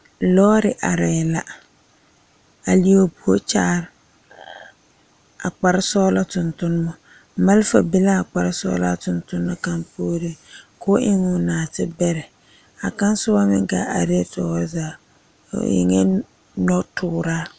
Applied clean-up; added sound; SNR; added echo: none; none; none; none.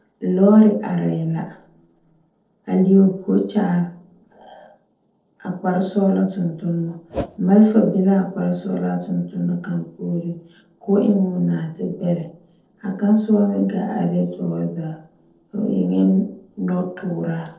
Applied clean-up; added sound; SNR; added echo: neural separator model SepFormer DNS4.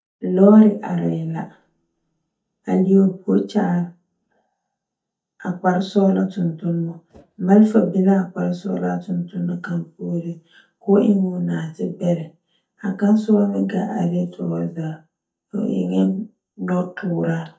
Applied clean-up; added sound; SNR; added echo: neural mask model DeepFilterNet 3.